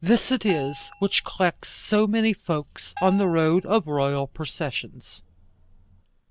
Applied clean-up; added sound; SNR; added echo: none; Bell; 17 dB; none.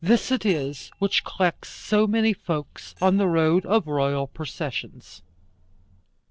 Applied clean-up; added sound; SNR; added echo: neural separator model SepFormer DNS4.